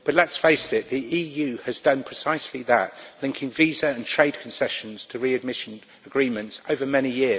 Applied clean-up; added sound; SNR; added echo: none; none; none; none.